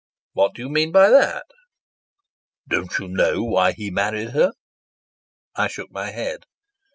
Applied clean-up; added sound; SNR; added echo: none; none; none; none.